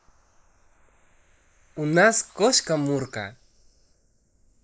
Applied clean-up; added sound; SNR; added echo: neural mask model Resemble Enhance denoiser.